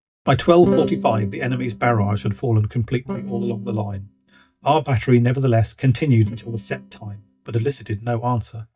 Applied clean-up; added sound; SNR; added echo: neural mask model DeepFilterNet 3.